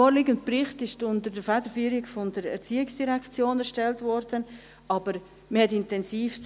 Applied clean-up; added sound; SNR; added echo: none; none; none; none.